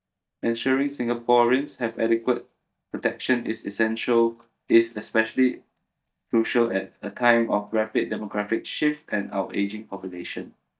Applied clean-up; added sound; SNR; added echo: neural mask model DeepFilterNet 3.